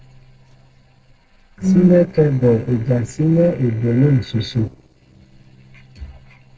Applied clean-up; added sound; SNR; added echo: neural separator model SepFormer DNS4.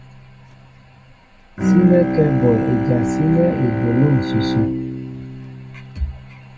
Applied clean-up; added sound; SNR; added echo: none; Bowed string instrument; 2 dB; reverberation time 0.3 s.